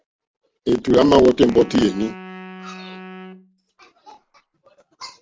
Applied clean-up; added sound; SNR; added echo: none; Wind instrument, woodwind instrument; 18 dB; none.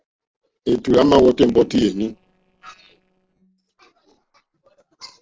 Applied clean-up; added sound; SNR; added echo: neural separator model SepFormer DNS4.